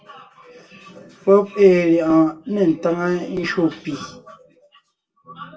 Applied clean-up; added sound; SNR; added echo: none; none; none; reverberation time 0.2 s.